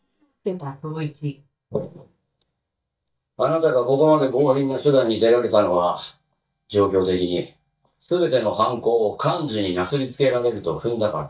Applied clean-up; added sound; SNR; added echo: neural mask model DeepFilterNet 3.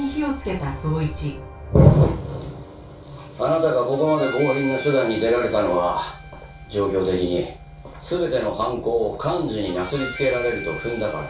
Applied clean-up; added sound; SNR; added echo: none; Harmonica; 17 dB; reverberation time 0.2 s.